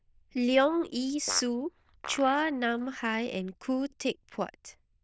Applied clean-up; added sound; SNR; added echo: neural diffusion model UNIVERSE++.